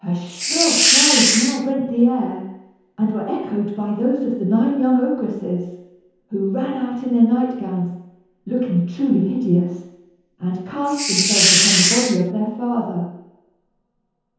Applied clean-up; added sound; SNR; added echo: none; Hiss; -5 dB; reverberation time 0.9 s.